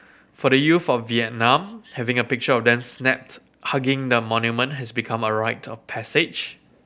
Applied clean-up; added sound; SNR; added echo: none; none; none; none.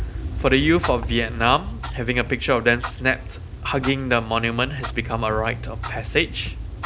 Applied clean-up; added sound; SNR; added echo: none; Clock; 7 dB; none.